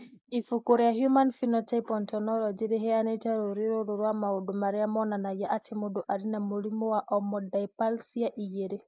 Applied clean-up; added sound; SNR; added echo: neural mask model Resemble Enhance denoiser.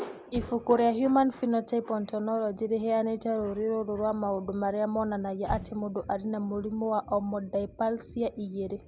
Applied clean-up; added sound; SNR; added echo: none; Motor vehicle (road); 19 dB; none.